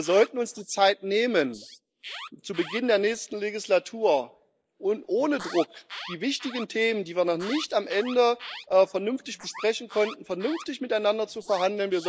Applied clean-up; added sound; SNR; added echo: neural mask model Resemble Enhance denoiser.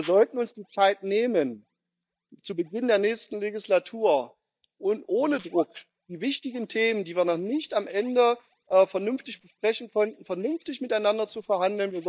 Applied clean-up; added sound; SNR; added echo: neural mask model DeepFilterNet 3.